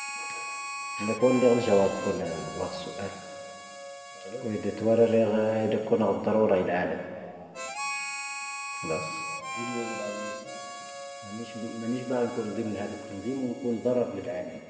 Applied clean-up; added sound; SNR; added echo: none; Harmonica; 10 dB; reverberation time 1.9 s.